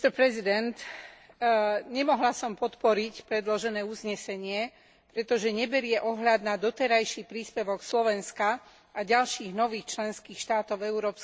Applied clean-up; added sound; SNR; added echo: none; none; none; none.